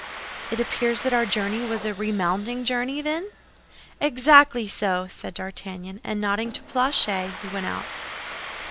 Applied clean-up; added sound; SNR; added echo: none; Domestic sounds, home sounds; 13 dB; none.